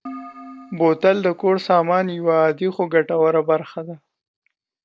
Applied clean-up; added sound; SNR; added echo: none; Keyboard (musical); 20 dB; none.